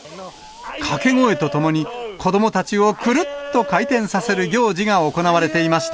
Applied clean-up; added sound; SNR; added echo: none; none; none; none.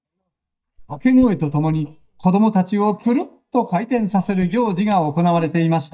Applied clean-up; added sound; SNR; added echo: neural mask model DeepFilterNet 3.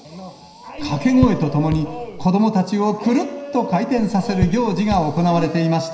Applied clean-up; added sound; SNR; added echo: none; Raindrop / Drip; 9 dB; reverberation time 0.9 s.